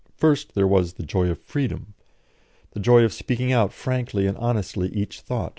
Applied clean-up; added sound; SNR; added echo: none; none; none; none.